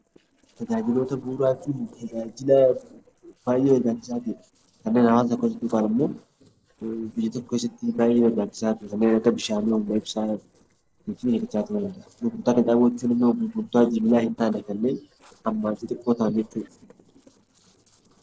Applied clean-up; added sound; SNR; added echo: neural separator model SepFormer DNS4.